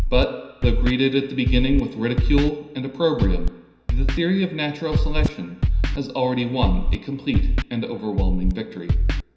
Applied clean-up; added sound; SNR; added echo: none; Scratching (performance technique); -2 dB; reverberation time 0.9 s.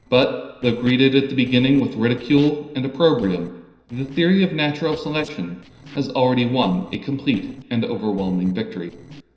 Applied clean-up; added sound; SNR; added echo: neural separator model SepFormer DNS4.